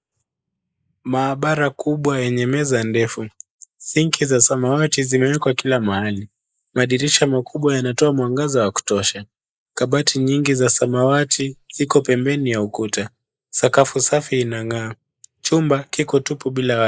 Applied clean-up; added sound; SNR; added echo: neural mask model Resemble Enhance denoiser.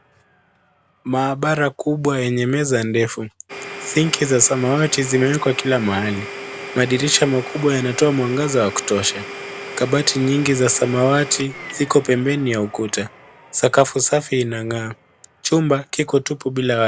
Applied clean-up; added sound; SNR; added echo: none; Domestic sounds, home sounds; 15 dB; none.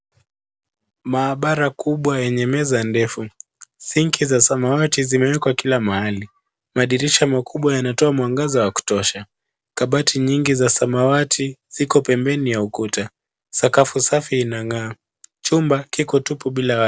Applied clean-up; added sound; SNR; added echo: none; none; none; none.